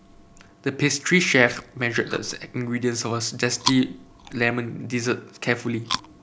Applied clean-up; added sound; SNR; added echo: none; Chewing, mastication; 12 dB; none.